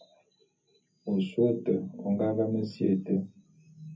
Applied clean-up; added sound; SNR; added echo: none; none; none; reverberation time 0.3 s.